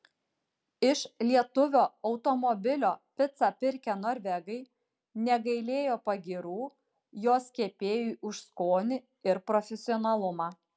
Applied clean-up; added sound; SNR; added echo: none; none; none; none.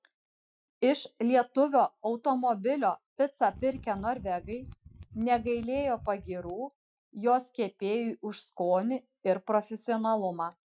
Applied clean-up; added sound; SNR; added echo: classical method Wiener filter.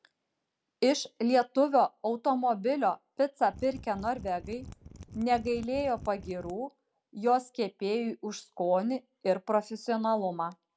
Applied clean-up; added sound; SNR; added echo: none; Mechanisms; 17 dB; none.